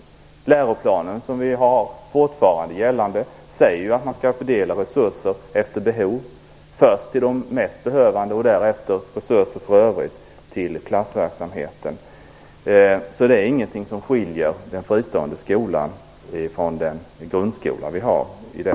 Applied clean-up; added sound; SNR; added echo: none; none; none; none.